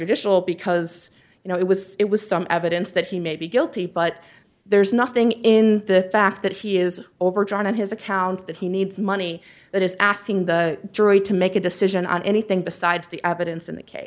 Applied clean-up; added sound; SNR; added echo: none; none; none; none.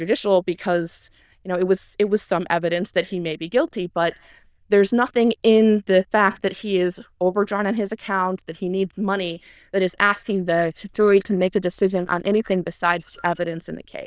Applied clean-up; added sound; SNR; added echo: neural diffusion model UNIVERSE++.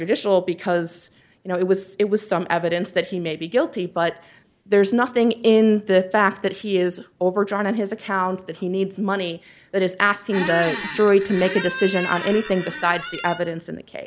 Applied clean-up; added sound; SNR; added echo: none; Squeak; 9 dB; none.